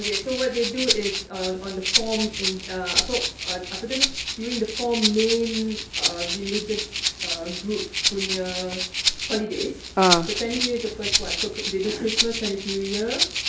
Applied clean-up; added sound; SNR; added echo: none; Rattle (instrument); 0 dB; none.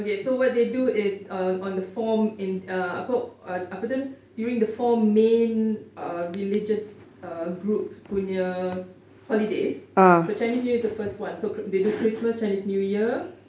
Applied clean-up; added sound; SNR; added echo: none; none; none; none.